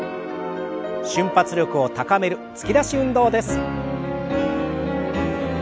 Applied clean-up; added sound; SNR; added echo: none; none; none; none.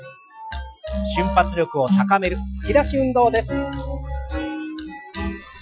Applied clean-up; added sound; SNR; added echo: classical method Wiener filter.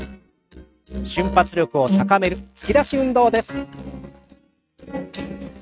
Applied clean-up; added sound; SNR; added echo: neural mask model RNNoise.